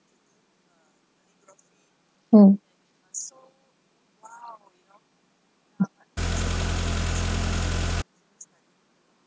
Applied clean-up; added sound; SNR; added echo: none; Car; -2 dB; none.